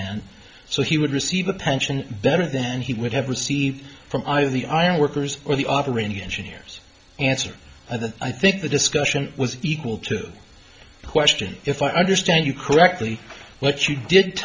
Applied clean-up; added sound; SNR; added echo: none; none; none; none.